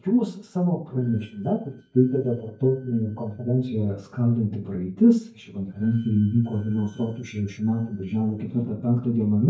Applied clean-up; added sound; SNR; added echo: neural mask model DeepFilterNet 3.